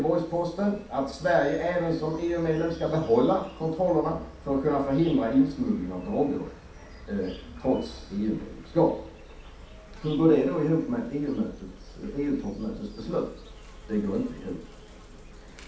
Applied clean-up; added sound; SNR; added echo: none; Insect; 18 dB; reverberation time 0.7 s.